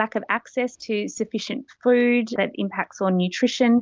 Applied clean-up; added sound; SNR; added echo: none; none; none; none.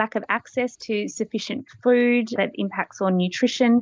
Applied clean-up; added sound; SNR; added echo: neural mask model Resemble Enhance denoiser.